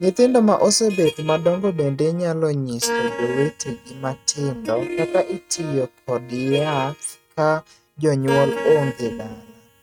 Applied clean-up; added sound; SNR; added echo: neural mask model RNNoise.